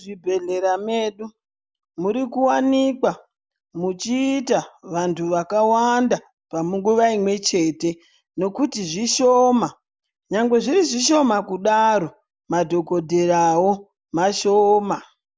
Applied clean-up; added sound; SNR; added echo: none; none; none; none.